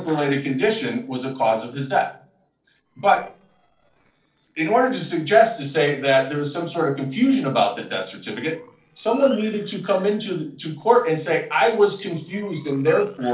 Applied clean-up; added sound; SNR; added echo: neural separator model SepFormer DNS4.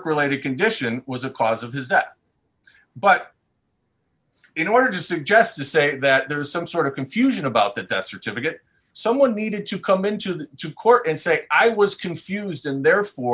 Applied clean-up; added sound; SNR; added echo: none; none; none; none.